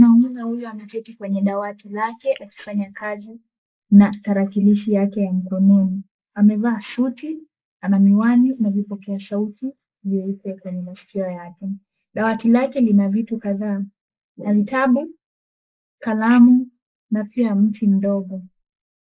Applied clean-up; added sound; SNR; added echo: neural mask model Resemble Enhance denoiser.